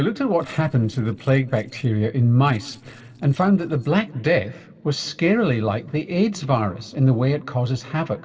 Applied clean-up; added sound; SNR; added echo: neural separator model SepFormer DNS4.